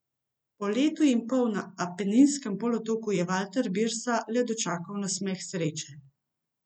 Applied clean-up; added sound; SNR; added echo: none; none; none; none.